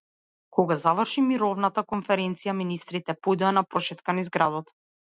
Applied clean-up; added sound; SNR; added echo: none; none; none; none.